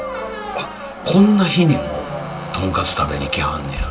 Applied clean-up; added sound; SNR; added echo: none; Squeak; 11 dB; reverberation time 2.0 s.